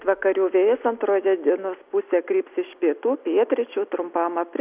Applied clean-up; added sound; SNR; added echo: none; none; none; none.